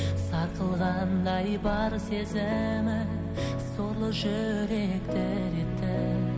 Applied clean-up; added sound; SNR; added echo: none; none; none; none.